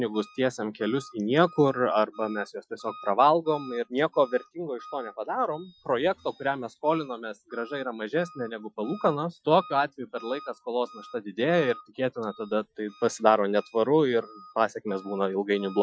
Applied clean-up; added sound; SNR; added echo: classical method Wiener filter.